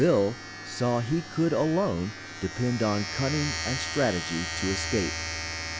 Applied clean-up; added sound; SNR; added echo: none; Domestic sounds, home sounds; 7 dB; none.